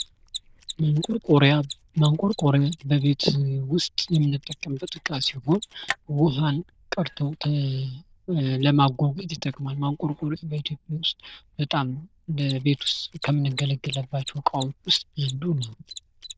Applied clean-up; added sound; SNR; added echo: neural diffusion model UNIVERSE++.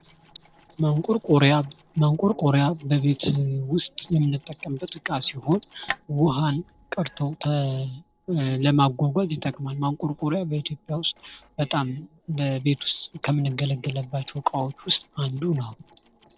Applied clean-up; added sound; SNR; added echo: neural separator model SepFormer DNS4.